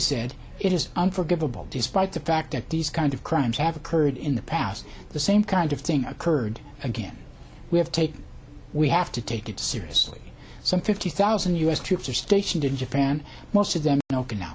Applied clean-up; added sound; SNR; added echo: none; none; none; none.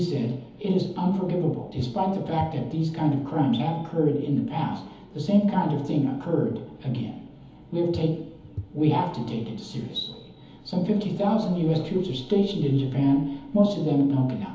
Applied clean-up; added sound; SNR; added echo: none; Walk, footsteps / Bird vocalization, bird call, bird song; 17 dB; reverberation time 1.3 s.